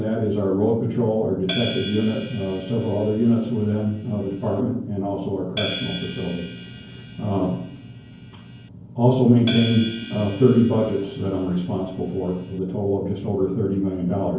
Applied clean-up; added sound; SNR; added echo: none; Hi-hat; 11 dB; reverberation time 0.9 s.